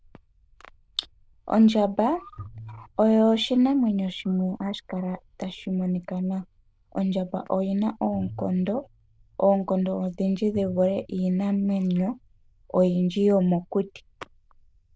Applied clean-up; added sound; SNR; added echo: neural diffusion model UNIVERSE++.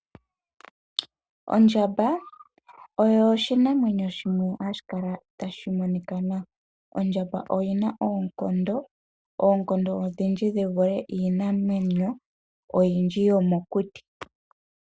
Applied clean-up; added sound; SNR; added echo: none; none; none; none.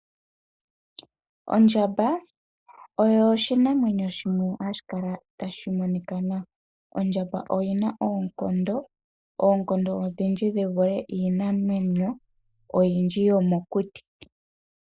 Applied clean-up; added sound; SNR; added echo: neural mask model Resemble Enhance denoiser.